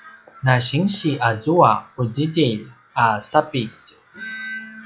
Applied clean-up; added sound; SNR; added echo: classical method log-MMSE.